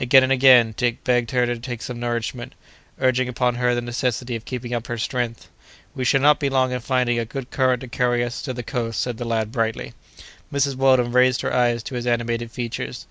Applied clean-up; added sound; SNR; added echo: none; none; none; none.